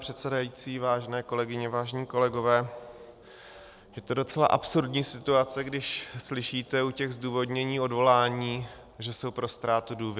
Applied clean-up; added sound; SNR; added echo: none; none; none; none.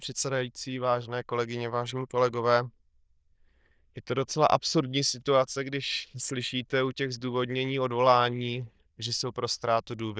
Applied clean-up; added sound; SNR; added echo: neural diffusion model UNIVERSE++.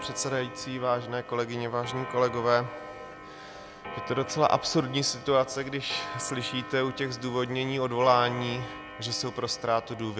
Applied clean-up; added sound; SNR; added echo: none; Clock; 12 dB; none.